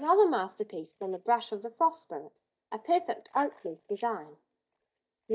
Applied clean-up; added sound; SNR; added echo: neural mask model DeepFilterNet 3.